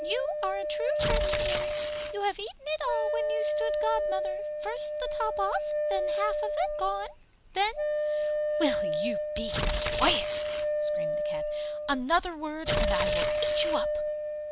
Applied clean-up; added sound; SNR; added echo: none; Tearing + Wind instrument, woodwind instrument; -4 dB; none.